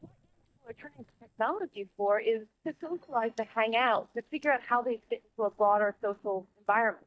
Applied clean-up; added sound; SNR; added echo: neural mask model DeepFilterNet 3.